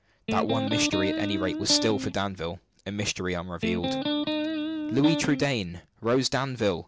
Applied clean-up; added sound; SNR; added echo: none; Electric guitar; 1 dB; none.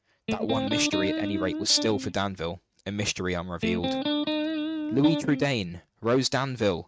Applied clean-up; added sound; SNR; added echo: neural mask model RNNoise.